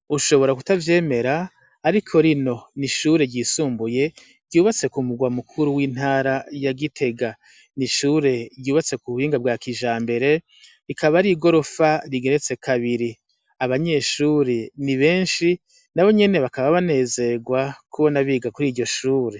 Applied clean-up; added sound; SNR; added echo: none; none; none; none.